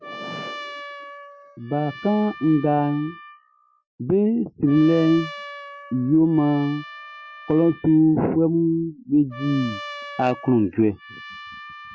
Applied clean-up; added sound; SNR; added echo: classical method Wiener filter.